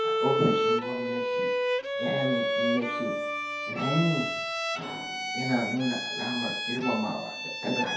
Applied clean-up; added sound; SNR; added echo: none; Bowed string instrument; -2 dB; reverberation time 0.5 s.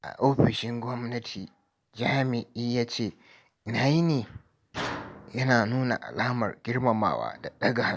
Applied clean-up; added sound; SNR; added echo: none; none; none; none.